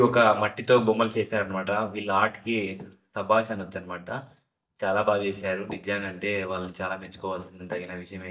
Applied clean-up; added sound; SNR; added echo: neural mask model DeepFilterNet 3.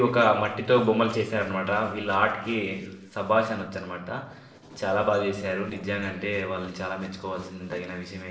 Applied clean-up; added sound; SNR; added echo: neural separator model SepFormer DNS4.